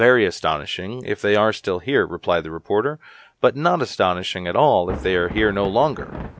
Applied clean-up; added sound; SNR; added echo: none; Thunder; 11 dB; none.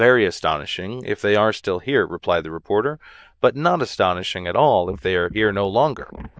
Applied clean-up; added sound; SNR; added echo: neural diffusion model UNIVERSE++.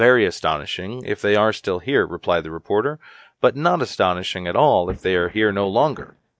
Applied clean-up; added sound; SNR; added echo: neural mask model DeepFilterNet 3.